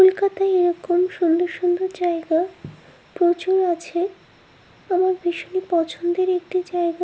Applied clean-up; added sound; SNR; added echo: none; none; none; none.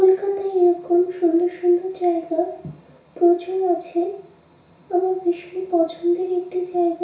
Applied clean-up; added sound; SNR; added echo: none; none; none; reverberation time 0.6 s.